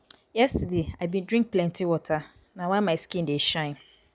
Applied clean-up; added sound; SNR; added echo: none; none; none; none.